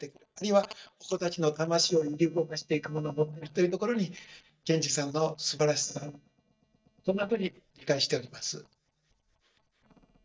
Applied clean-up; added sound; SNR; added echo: neural mask model DeepFilterNet 3.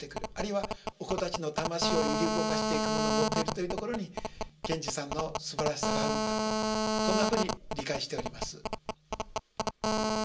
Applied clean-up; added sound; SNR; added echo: none; Telephone; -3 dB; reverberation time 0.2 s.